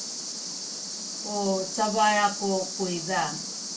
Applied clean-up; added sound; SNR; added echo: none; Cricket; 6 dB; reverberation time 0.3 s.